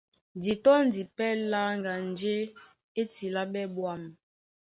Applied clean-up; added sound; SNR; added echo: none; none; none; none.